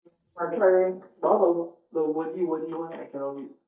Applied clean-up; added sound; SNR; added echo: neural mask model DeepFilterNet 3.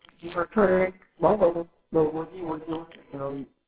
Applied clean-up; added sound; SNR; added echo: neural separator model SepFormer WHAMR!.